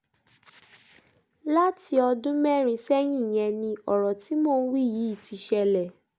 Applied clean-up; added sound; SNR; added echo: none; none; none; none.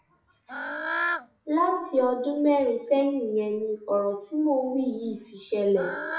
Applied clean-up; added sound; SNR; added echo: classical method WPE with log-MMSE.